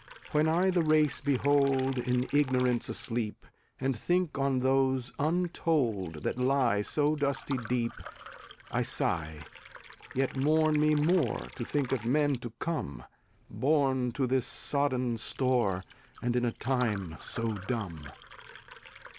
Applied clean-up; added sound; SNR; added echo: none; Liquid; 19 dB; none.